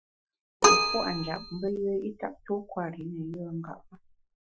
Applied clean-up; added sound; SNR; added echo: classical method Wiener filter.